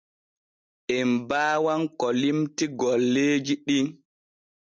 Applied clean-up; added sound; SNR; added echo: none; none; none; none.